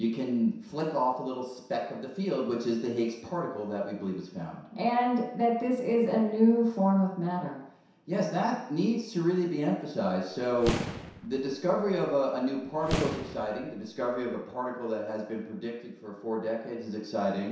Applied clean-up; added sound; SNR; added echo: none; Boom; 8 dB; reverberation time 0.7 s.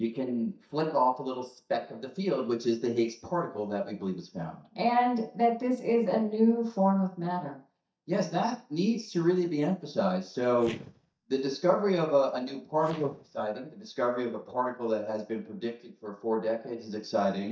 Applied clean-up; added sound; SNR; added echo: neural mask model DeepFilterNet 3.